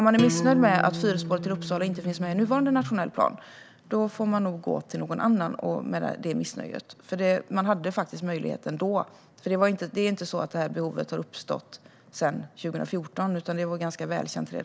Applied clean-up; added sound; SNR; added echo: none; Acoustic guitar; 5 dB; none.